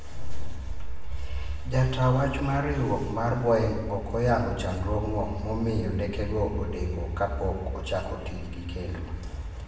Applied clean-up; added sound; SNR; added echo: none; none; none; reverberation time 1.0 s.